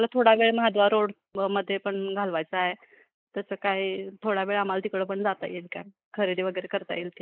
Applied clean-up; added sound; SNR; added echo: neural mask model Resemble Enhance denoiser.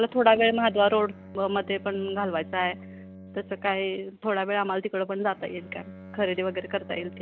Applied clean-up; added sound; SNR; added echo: none; Bowed string instrument; 18 dB; none.